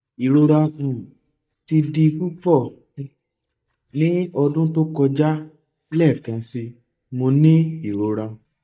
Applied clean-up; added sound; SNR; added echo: neural mask model DeepFilterNet 3.